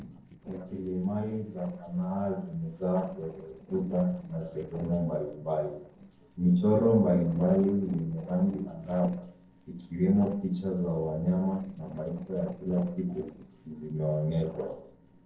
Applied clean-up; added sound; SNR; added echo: neural separator model SepFormer DNS4.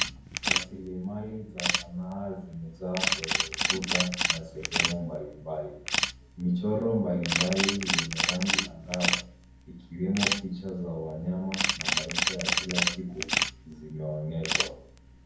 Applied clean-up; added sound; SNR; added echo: none; Camera; -2 dB; reverberation time 0.9 s.